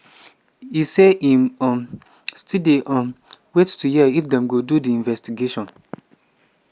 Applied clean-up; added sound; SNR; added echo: none; none; none; none.